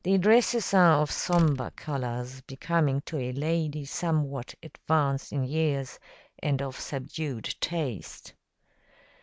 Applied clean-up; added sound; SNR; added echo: none; Slam; 16 dB; none.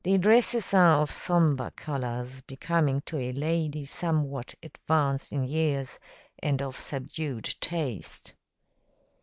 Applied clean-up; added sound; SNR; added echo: neural mask model Resemble Enhance denoiser.